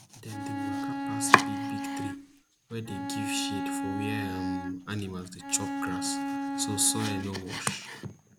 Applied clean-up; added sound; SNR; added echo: none; Domestic sounds, home sounds + Bowed string instrument; -3 dB; none.